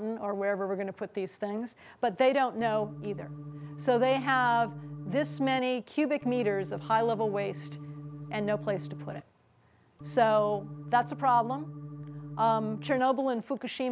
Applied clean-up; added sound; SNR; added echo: none; Organ; 11 dB; none.